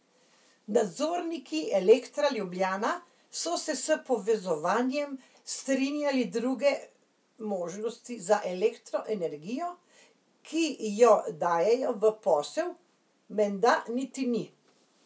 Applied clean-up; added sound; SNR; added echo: none; none; none; none.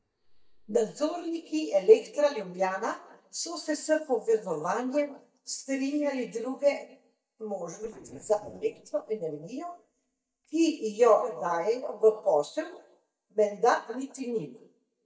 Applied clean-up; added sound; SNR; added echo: neural mask model DeepFilterNet 3.